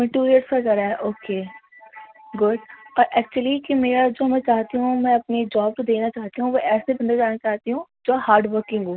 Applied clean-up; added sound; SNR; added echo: none; none; none; none.